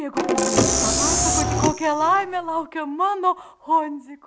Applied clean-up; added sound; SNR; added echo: none; Percussion + Car; -3 dB; none.